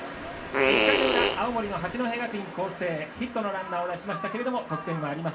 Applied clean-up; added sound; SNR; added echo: none; Fart; -4 dB; reverberation time 0.3 s.